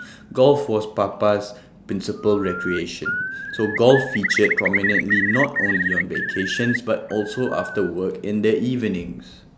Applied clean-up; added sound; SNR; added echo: none; Bird; 5 dB; none.